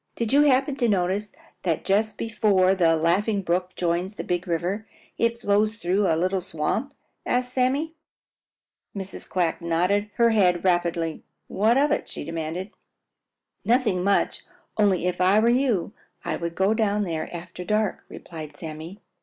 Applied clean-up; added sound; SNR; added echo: neural mask model Resemble Enhance denoiser.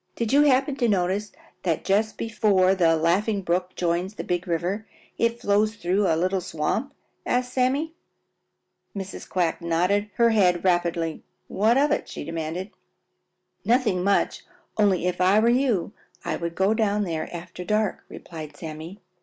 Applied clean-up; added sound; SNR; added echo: none; none; none; none.